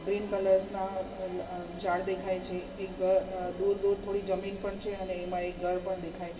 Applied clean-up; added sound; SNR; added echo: none; none; none; reverberation time 2.3 s.